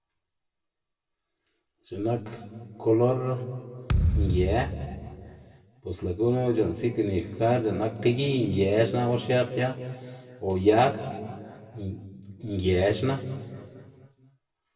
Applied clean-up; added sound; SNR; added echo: none; Thump, thud; 2 dB; reverberation time 1.7 s.